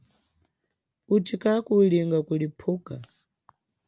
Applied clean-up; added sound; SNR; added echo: none; none; none; none.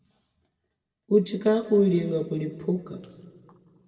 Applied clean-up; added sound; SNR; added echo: none; none; none; reverberation time 1.9 s.